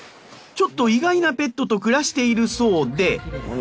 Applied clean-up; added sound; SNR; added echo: none; none; none; none.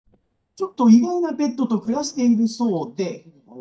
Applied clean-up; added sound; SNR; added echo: neural mask model DeepFilterNet 3.